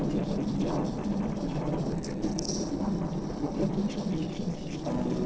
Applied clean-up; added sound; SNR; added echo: neural separator model SepFormer DNS4.